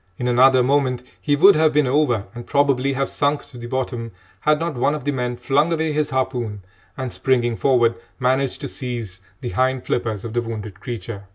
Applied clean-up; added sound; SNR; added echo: none; none; none; none.